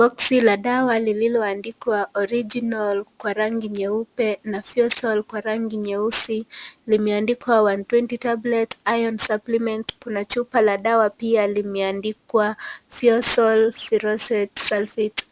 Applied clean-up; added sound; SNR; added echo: none; none; none; none.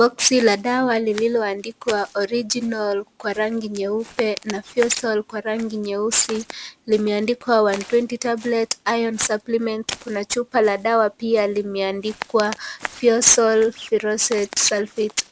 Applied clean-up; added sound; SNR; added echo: none; Walk, footsteps; 19 dB; none.